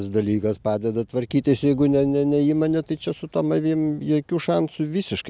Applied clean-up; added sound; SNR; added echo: none; none; none; none.